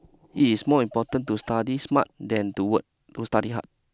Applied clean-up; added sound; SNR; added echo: none; none; none; none.